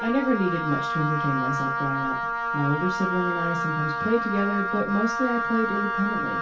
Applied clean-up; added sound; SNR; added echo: none; Wind instrument, woodwind instrument; 1 dB; reverberation time 0.2 s.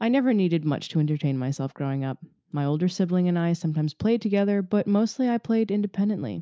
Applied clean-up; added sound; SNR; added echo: none; none; none; none.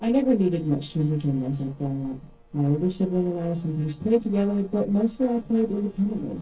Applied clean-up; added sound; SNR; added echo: neural separator model SepFormer DNS4.